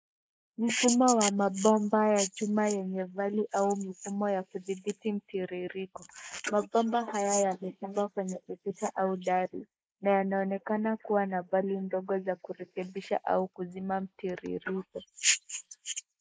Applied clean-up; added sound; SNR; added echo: neural mask model Resemble Enhance denoiser.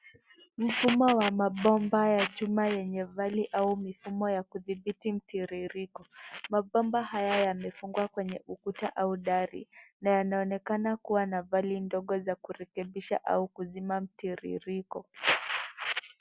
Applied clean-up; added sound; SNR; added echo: none; none; none; none.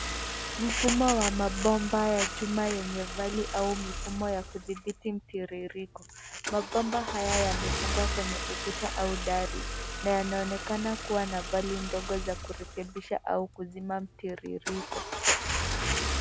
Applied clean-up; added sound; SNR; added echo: none; Engine starting / Car; 4 dB; none.